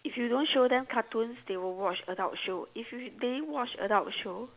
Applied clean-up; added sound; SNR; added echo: none; none; none; none.